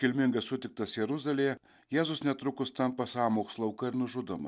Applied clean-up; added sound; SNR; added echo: none; none; none; none.